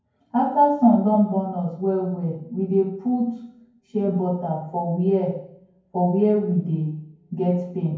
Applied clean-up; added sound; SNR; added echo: none; none; none; reverberation time 0.9 s.